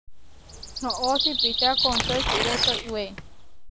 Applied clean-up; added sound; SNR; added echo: none; Bird vocalization, bird call, bird song + Tearing; -3 dB; none.